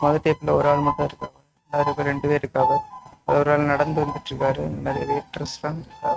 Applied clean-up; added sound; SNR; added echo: neural mask model RNNoise.